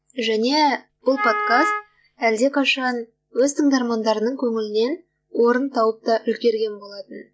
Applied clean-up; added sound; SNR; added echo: none; Wind instrument, woodwind instrument; 4 dB; none.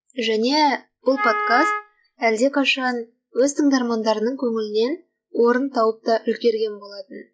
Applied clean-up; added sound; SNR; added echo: classical method log-MMSE.